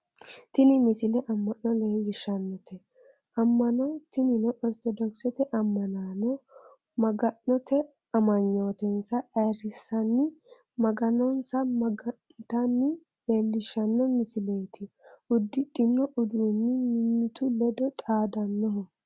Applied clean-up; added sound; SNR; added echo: none; none; none; none.